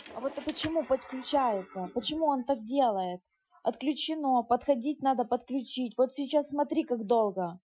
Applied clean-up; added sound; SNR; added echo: classical method Wiener filter.